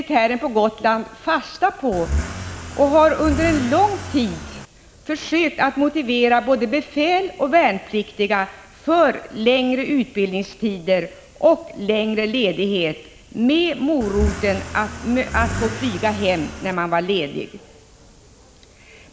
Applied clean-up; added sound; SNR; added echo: none; Accelerating, revving, vroom / Car; 7 dB; none.